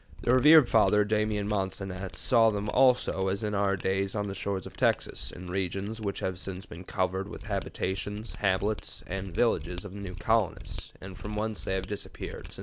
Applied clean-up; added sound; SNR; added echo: none; Mechanisms; 13 dB; none.